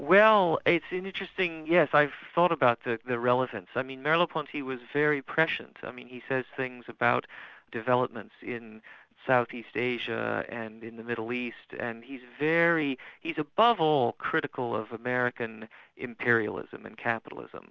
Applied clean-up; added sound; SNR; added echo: none; none; none; none.